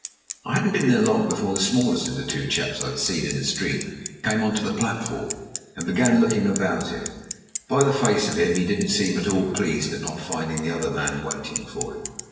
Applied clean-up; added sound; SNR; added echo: none; Bicycle; 12 dB; reverberation time 1.2 s.